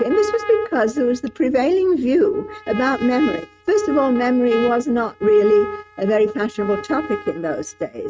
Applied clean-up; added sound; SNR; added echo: neural mask model RNNoise.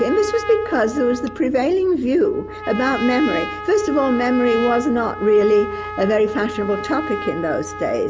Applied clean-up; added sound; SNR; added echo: none; Trumpet; 11 dB; none.